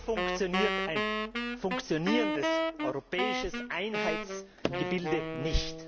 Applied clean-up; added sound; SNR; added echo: none; Wind instrument, woodwind instrument; 0 dB; none.